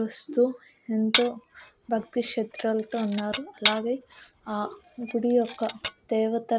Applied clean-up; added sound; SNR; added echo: none; Glass; 3 dB; none.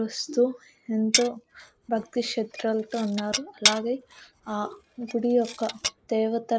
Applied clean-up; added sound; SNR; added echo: neural mask model Resemble Enhance denoiser.